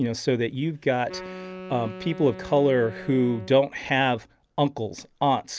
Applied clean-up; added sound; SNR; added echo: none; Wind instrument, woodwind instrument; 15 dB; none.